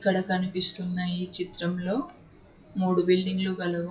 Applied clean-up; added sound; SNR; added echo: classical method WPE with log-MMSE.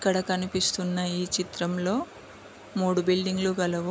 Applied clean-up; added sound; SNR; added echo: none; none; none; none.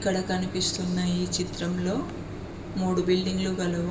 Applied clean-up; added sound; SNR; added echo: none; Mechanisms; 10 dB; reverberation time 2.7 s.